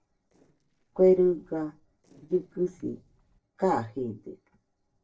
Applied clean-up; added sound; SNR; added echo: neural separator model SepFormer DNS4.